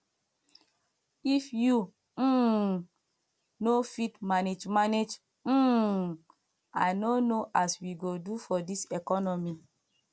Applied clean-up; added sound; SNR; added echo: none; none; none; none.